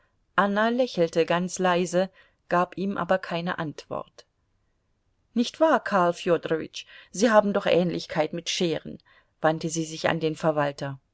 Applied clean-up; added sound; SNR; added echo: none; none; none; none.